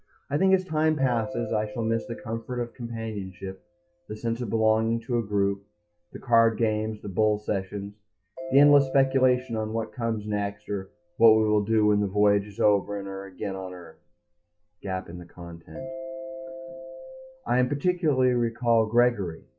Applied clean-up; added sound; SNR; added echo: classical method log-MMSE.